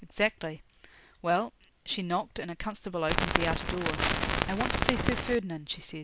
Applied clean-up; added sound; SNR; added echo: none; Crackle; -3 dB; none.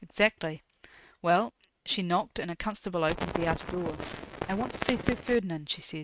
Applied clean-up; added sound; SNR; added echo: neural mask model RNNoise.